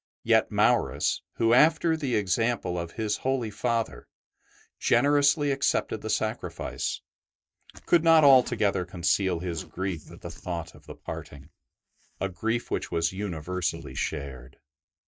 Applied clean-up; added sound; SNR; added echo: neural mask model DeepFilterNet 3.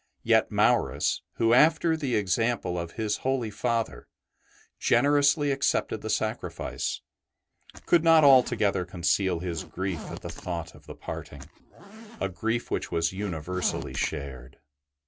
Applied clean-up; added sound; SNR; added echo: none; Zipper (clothing); 16 dB; none.